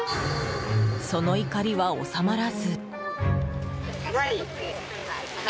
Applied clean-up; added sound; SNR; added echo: none; none; none; none.